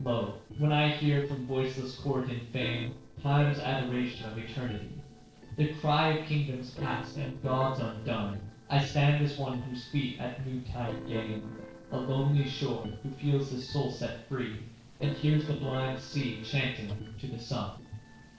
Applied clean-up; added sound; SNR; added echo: neural separator model SepFormer DNS4.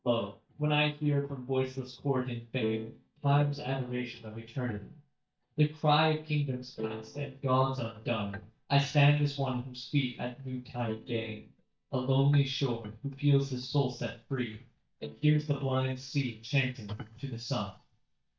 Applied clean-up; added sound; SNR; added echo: neural mask model DeepFilterNet 3.